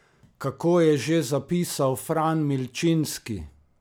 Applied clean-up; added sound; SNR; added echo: none; none; none; none.